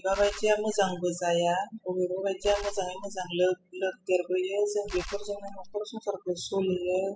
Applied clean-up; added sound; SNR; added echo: classical method spectral subtraction.